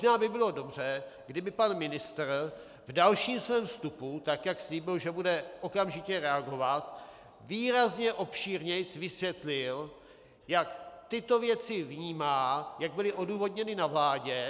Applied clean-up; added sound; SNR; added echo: none; none; none; none.